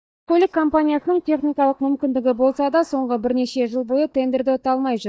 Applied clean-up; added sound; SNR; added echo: neural mask model DeepFilterNet 3.